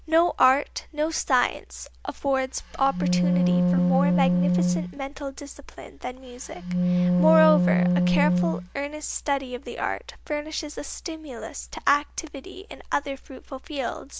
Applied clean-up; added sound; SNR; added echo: none; Wind instrument, woodwind instrument; -4 dB; none.